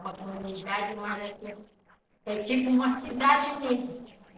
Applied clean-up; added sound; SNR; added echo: neural separator model SepFormer DNS4.